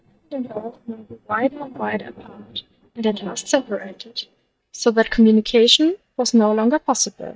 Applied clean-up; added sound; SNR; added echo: neural mask model DeepFilterNet 3.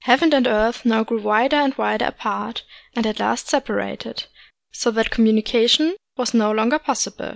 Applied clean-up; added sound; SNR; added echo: none; none; none; none.